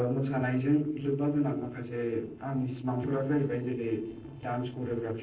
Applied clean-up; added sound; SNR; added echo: neural separator model SepFormer DNS4.